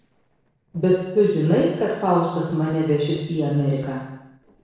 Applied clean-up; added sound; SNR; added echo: neural separator model SepFormer DNS4.